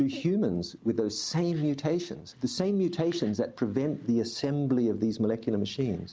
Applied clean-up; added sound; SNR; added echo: none; none; none; none.